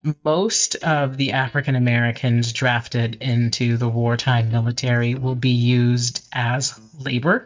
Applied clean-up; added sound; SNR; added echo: neural mask model DeepFilterNet 3.